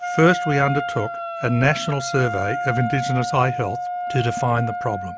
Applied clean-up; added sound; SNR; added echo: none; Wind instrument, woodwind instrument; 5 dB; none.